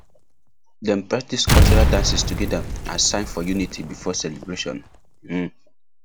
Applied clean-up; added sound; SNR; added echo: none; Explosion; -3 dB; none.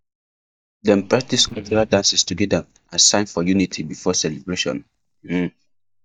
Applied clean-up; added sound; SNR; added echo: neural mask model DeepFilterNet 3.